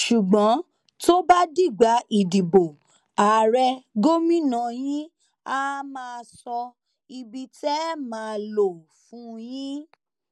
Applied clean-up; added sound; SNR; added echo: none; none; none; none.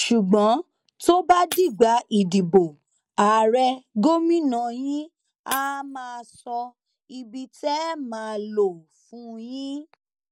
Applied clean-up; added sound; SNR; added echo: neural mask model DeepFilterNet 3.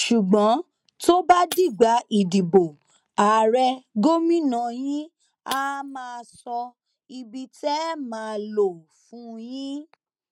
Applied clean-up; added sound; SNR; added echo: neural mask model RNNoise.